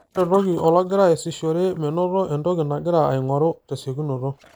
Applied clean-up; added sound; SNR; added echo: neural mask model Resemble Enhance denoiser.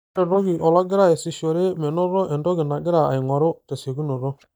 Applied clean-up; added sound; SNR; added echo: neural mask model DeepFilterNet 3.